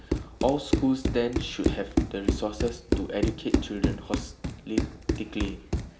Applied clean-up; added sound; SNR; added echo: none; Run; -2 dB; none.